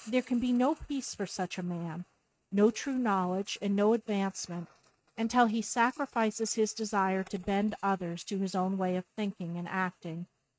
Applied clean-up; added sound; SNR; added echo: neural mask model RNNoise.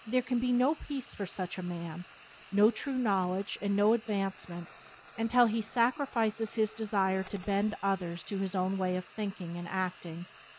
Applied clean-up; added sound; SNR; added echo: none; Frying (food); 19 dB; none.